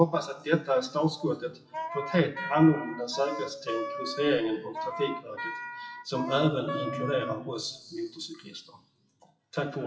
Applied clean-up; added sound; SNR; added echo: classical method WPE with log-MMSE.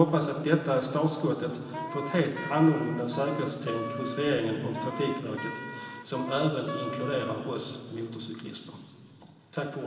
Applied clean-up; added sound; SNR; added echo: none; Wind instrument, woodwind instrument; 9 dB; reverberation time 2.4 s.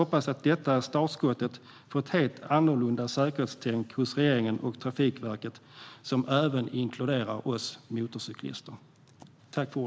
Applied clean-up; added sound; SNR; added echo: none; none; none; none.